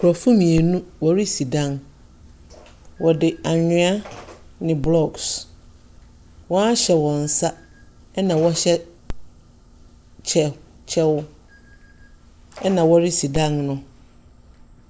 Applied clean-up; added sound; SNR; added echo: none; Telephone; 17 dB; none.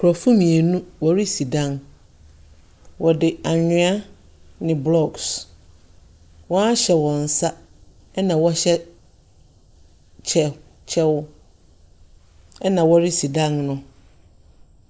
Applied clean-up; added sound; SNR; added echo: none; none; none; none.